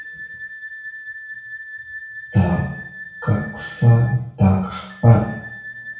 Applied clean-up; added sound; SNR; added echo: none; Wind instrument, woodwind instrument; 15 dB; reverberation time 0.6 s.